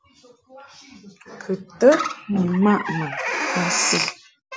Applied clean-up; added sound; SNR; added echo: none; none; none; none.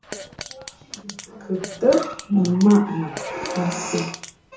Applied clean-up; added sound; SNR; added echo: none; Fart; 16 dB; reverberation time 0.6 s.